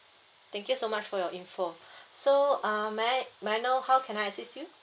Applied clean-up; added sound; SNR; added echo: none; none; none; none.